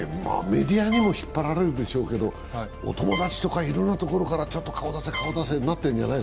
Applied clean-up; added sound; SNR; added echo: none; Trumpet; 12 dB; none.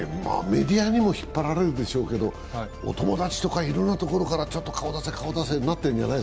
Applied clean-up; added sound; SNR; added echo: none; none; none; none.